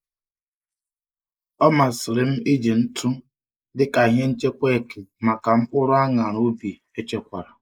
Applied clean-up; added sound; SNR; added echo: neural mask model Resemble Enhance denoiser.